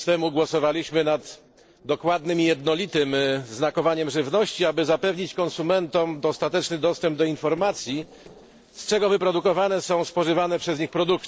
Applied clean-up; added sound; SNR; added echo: neural separator model SepFormer DNS4.